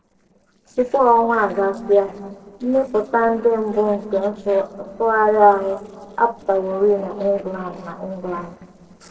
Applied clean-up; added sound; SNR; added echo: neural separator model SepFormer DNS4.